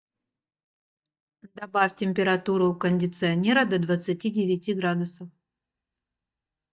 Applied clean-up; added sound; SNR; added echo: neural mask model DeepFilterNet 3.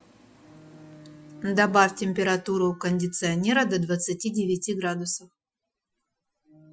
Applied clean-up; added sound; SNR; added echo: classical method Wiener filter.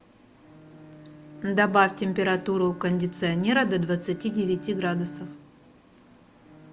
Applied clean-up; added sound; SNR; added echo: none; Bowed string instrument; 18 dB; none.